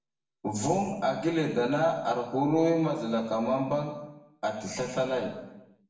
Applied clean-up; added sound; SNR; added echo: none; none; none; reverberation time 0.9 s.